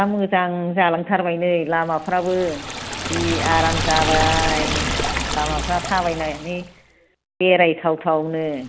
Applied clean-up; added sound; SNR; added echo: none; Liquid; 5 dB; none.